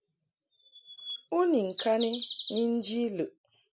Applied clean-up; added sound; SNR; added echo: none; Bird vocalization, bird call, bird song; 3 dB; none.